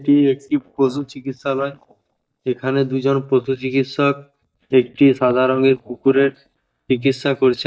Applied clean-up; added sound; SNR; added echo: neural mask model DeepFilterNet 3.